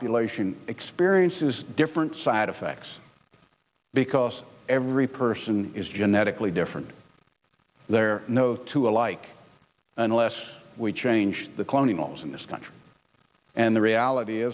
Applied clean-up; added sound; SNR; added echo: none; none; none; none.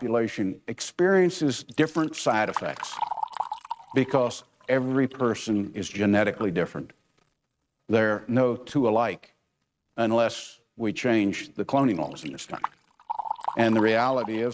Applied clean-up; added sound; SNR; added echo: neural mask model RNNoise.